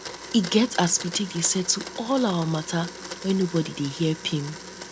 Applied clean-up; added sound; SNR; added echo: none; Domestic sounds, home sounds; 12 dB; none.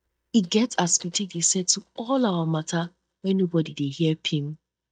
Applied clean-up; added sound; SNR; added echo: neural mask model DeepFilterNet 3.